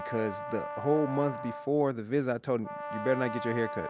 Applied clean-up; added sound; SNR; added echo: none; Brass instrument; 8 dB; none.